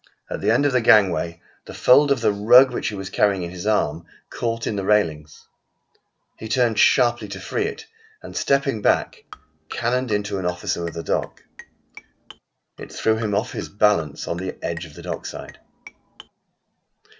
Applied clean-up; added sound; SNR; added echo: neural separator model SepFormer DNS4.